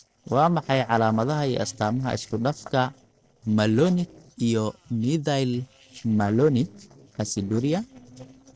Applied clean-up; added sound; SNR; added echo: neural separator model SepFormer DNS4.